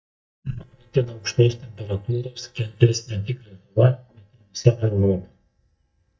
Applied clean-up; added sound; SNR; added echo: neural mask model DeepFilterNet 3.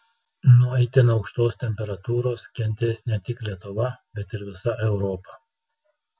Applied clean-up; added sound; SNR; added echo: none; none; none; none.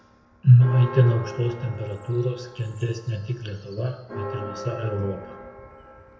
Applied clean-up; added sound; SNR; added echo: none; Church bell; 15 dB; reverberation time 0.7 s.